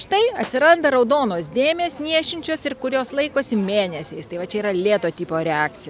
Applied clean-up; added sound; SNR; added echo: none; none; none; none.